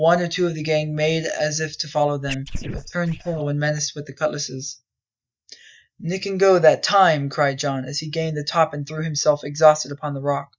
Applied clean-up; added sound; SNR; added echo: neural mask model DeepFilterNet 3.